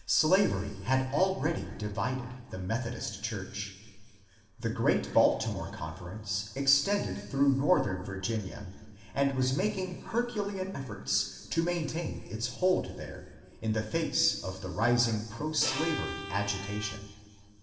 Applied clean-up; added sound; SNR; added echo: none; Bowed string instrument; 9 dB; reverberation time 2.9 s.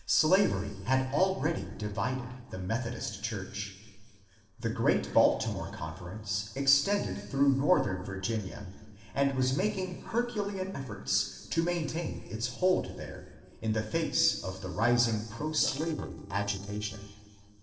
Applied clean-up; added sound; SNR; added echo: neural separator model SepFormer DNS4.